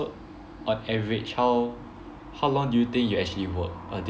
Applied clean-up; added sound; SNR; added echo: none; none; none; none.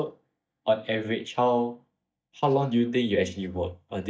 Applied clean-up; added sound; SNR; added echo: neural mask model DeepFilterNet 3.